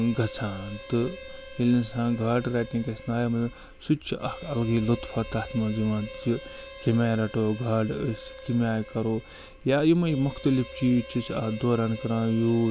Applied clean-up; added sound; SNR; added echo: none; Harmonica; 16 dB; none.